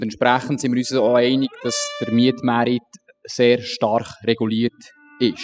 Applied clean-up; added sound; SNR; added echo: classical method spectral subtraction.